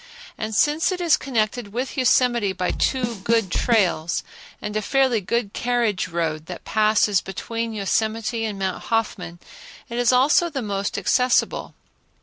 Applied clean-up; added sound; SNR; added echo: none; Bass drum / Snare drum / Drum kit; 4 dB; none.